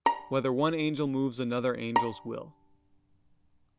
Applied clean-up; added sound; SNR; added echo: none; Bowed string instrument; 4 dB; none.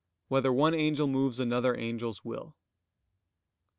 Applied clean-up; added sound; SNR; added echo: none; none; none; none.